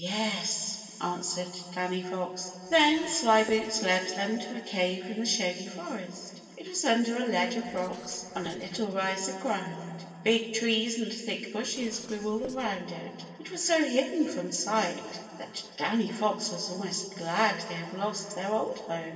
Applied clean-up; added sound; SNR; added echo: neural separator model SepFormer DNS4.